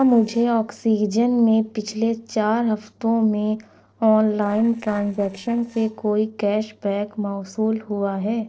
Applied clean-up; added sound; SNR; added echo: neural separator model SepFormer DNS4.